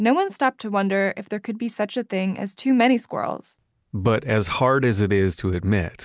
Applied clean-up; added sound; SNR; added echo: none; none; none; none.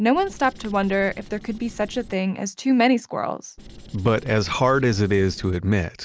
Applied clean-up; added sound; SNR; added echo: none; Writing; 18 dB; none.